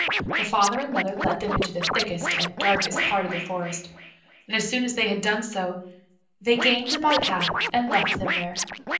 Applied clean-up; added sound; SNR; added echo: none; Scratching (performance technique); 2 dB; reverberation time 0.6 s.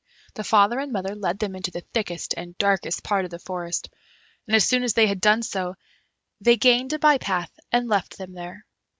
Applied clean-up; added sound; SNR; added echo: none; none; none; none.